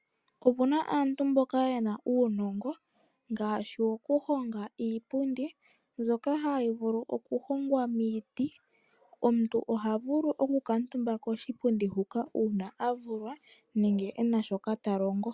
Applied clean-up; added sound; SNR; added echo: none; none; none; none.